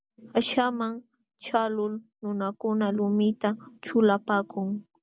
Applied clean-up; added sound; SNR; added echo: none; none; none; none.